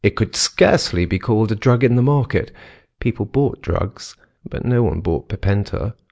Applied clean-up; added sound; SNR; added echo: none; none; none; none.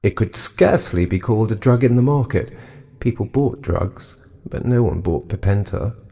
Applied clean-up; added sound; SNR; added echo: none; none; none; reverberation time 1.4 s.